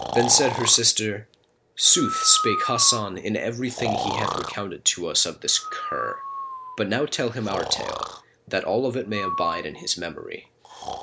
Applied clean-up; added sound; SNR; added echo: none; Breathing; 7 dB; none.